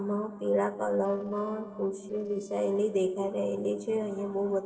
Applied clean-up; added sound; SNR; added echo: neural separator model SepFormer DNS4.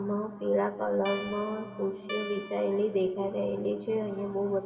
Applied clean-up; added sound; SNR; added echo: none; Guitar; 11 dB; reverberation time 2.5 s.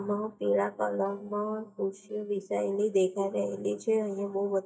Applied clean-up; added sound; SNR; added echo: neural mask model DeepFilterNet 3.